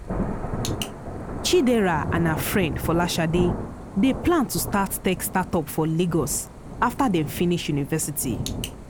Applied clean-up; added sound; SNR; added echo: none; Thunder / Rain; 7 dB; none.